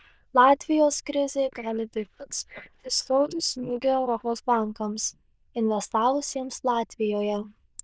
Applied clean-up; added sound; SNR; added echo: neural diffusion model UNIVERSE++.